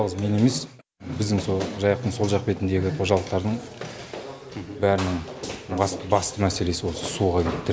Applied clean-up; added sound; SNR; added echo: none; none; none; none.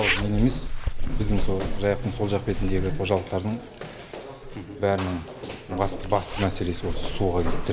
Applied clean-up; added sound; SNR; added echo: none; Zipper (clothing); 1 dB; none.